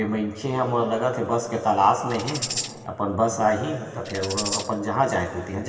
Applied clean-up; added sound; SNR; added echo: none; Tambourine; 7 dB; reverberation time 2.5 s.